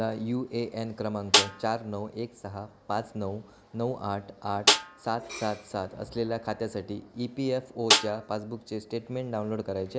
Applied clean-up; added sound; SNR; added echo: none; Snare drum; -4 dB; none.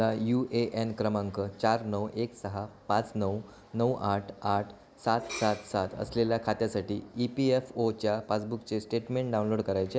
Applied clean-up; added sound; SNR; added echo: none; none; none; none.